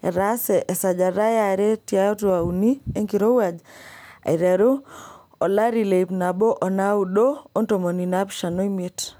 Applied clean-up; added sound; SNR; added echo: none; none; none; none.